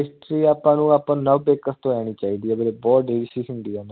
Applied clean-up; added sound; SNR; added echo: none; none; none; none.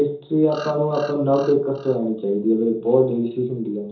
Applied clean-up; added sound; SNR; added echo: none; Bird vocalization, bird call, bird song; 20 dB; reverberation time 0.6 s.